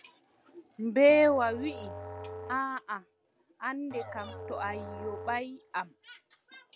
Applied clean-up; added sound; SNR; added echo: none; Musical instrument; 13 dB; none.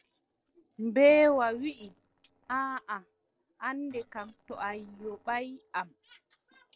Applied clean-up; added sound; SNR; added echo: neural separator model SepFormer DNS4.